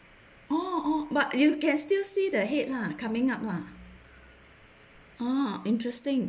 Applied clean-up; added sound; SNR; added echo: none; none; none; none.